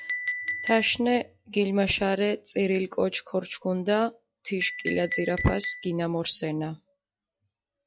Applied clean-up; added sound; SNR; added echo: classical method log-MMSE.